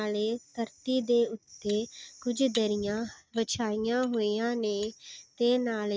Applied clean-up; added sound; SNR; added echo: neural mask model RNNoise.